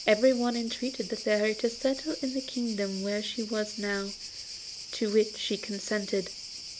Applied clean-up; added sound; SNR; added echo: none; Cricket; 11 dB; none.